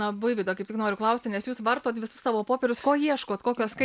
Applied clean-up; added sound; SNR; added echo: none; none; none; none.